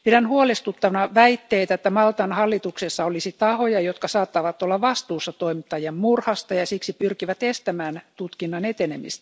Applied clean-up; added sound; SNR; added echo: none; none; none; none.